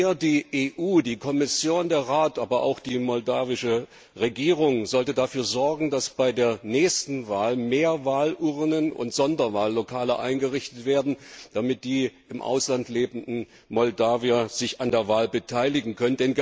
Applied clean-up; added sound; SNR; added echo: none; none; none; none.